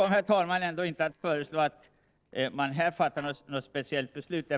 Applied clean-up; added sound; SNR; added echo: neural separator model SepFormer DNS4.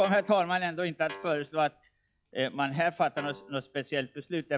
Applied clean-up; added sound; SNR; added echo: classical method log-MMSE.